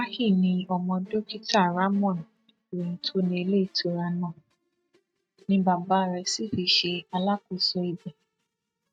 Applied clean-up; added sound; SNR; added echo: neural mask model RNNoise.